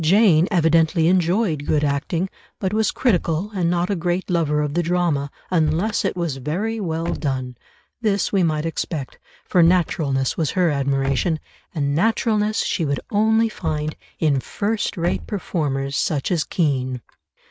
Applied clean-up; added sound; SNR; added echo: neural mask model RNNoise.